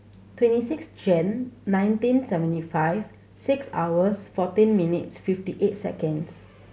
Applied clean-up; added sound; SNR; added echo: none; none; none; none.